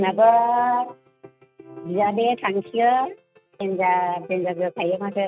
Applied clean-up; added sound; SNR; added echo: neural mask model RNNoise.